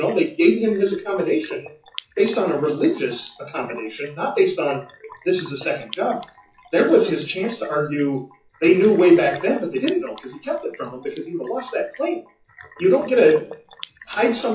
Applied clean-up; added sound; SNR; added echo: classical method WPE with log-MMSE.